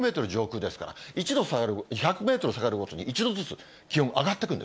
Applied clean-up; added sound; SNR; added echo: none; none; none; none.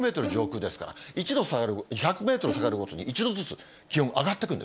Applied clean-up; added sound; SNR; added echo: none; Bowed string instrument; 11 dB; none.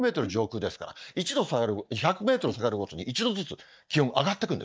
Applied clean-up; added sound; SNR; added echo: neural mask model DeepFilterNet 3.